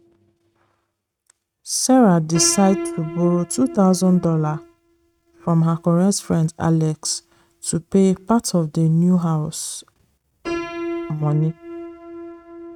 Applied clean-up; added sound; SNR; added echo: neural mask model RNNoise.